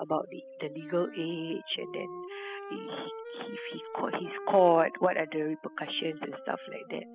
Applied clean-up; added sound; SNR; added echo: classical method spectral subtraction.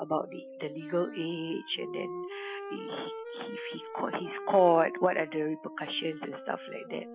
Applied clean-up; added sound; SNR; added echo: classical method Wiener filter.